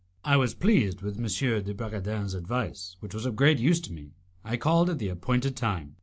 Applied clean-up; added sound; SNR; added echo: none; none; none; none.